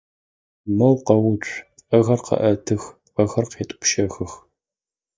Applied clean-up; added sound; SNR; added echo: neural mask model DeepFilterNet 3.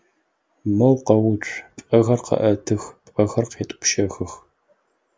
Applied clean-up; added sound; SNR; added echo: none; none; none; none.